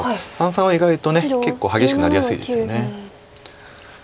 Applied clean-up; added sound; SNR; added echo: none; none; none; none.